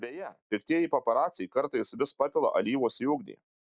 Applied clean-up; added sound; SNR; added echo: none; none; none; none.